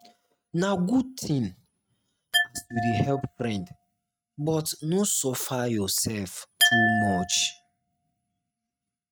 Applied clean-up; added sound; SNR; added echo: neural mask model RNNoise.